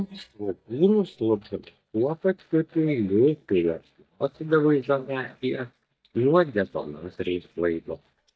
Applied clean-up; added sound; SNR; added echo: neural mask model DeepFilterNet 3.